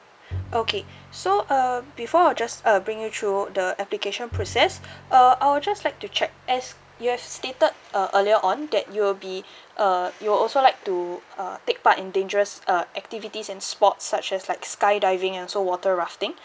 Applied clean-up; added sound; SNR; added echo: none; Bowed string instrument; 18 dB; none.